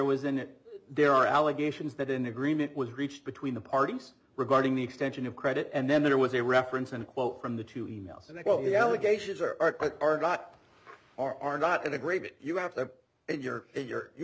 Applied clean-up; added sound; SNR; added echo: none; none; none; none.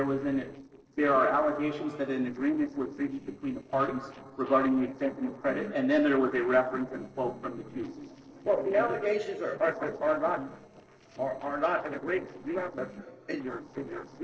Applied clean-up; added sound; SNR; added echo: neural separator model SepFormer DNS4.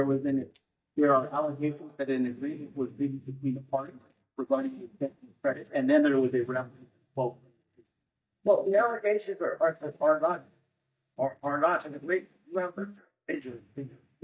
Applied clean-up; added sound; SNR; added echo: neural mask model DeepFilterNet 3.